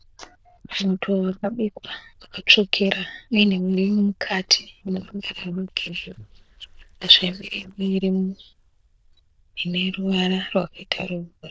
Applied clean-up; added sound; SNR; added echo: neural diffusion model UNIVERSE++.